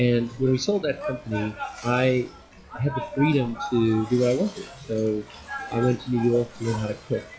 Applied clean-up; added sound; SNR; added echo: classical method log-MMSE.